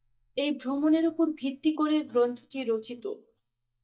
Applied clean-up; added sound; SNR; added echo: neural mask model DeepFilterNet 3.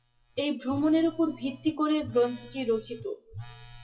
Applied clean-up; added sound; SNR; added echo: classical method WPE with log-MMSE.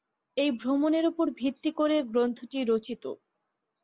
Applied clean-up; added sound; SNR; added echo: none; none; none; none.